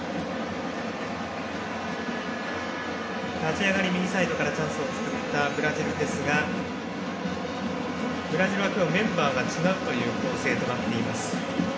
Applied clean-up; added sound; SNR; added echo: none; none; none; reverberation time 0.9 s.